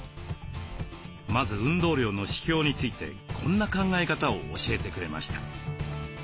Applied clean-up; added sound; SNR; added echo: none; none; none; none.